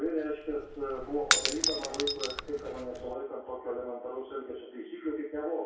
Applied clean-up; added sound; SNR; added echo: none; Shatter / Crushing; -1 dB; reverberation time 0.6 s.